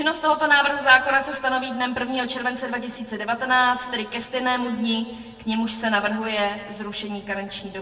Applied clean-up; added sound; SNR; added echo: none; none; none; reverberation time 1.5 s.